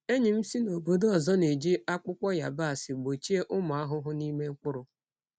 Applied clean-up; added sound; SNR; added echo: none; none; none; none.